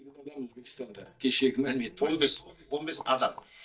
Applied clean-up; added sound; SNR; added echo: neural mask model DeepFilterNet 3.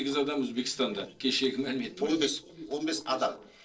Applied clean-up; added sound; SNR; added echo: neural separator model SepFormer DNS4.